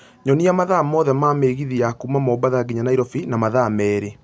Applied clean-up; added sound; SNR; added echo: none; none; none; none.